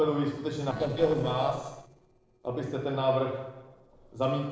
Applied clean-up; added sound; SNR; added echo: neural separator model SepFormer DNS4.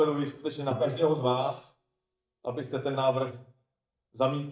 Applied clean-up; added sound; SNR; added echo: neural mask model DeepFilterNet 3.